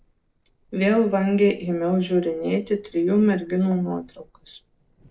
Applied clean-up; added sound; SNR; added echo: neural separator model SepFormer DNS4.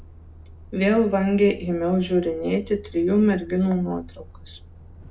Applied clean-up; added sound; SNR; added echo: none; Truck; 20 dB; reverberation time 0.2 s.